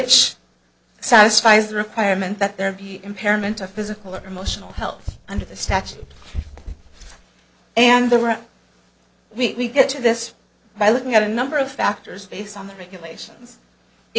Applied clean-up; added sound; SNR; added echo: neural separator model SepFormer DNS4.